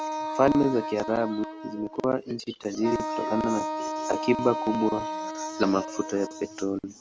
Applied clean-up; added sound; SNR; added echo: none; Wind instrument, woodwind instrument; 6 dB; none.